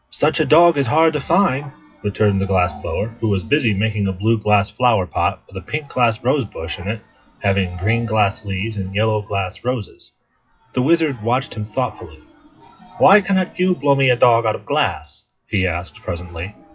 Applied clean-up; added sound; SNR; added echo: classical method WPE with log-MMSE.